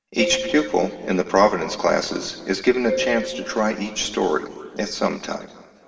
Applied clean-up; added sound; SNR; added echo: none; Marimba, xylophone; 10 dB; reverberation time 2.3 s.